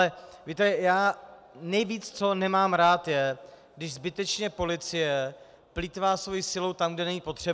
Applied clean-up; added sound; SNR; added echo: none; none; none; none.